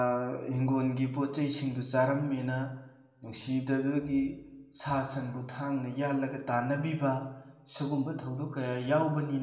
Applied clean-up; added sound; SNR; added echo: none; none; none; reverberation time 1.9 s.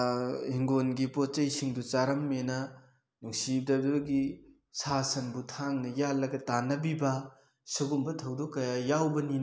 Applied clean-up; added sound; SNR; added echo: none; none; none; none.